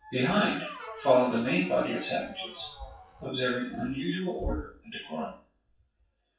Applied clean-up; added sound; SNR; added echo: classical method WPE with log-MMSE.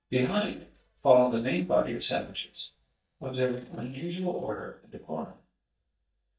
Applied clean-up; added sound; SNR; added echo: neural mask model DeepFilterNet 3.